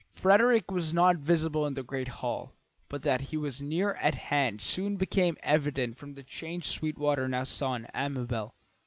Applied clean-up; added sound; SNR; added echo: none; none; none; none.